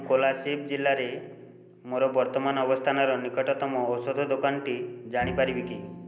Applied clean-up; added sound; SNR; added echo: none; Bowed string instrument; 18 dB; none.